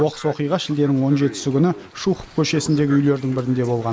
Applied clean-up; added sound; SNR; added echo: neural mask model Resemble Enhance denoiser.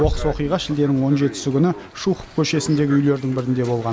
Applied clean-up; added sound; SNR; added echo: none; Bass drum; 13 dB; none.